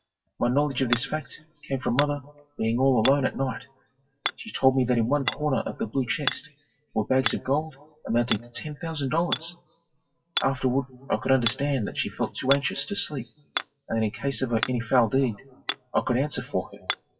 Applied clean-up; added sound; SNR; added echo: classical method WPE with log-MMSE.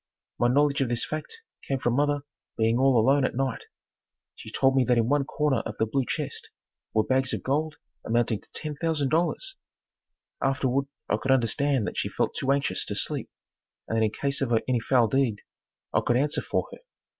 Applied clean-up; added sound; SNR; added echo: none; none; none; none.